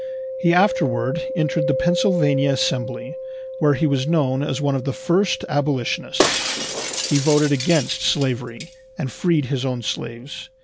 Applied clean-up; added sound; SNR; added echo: none; Mallet percussion + Shatter; 6 dB; none.